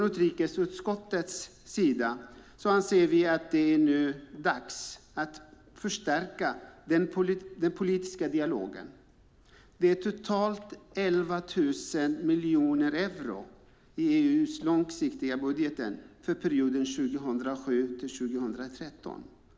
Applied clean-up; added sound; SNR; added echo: none; none; none; none.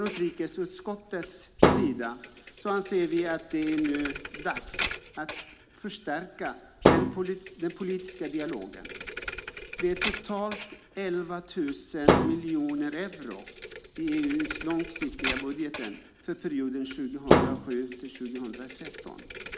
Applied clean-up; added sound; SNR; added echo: none; Thump, thud; -1 dB; none.